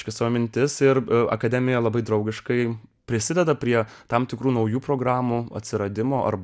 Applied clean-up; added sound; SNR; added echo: none; none; none; none.